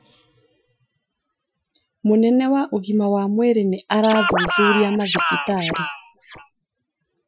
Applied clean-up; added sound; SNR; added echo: classical method Wiener filter.